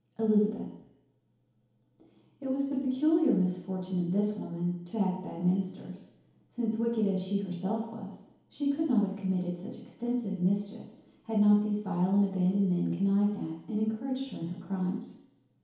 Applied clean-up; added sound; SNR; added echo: none; none; none; reverberation time 2.2 s.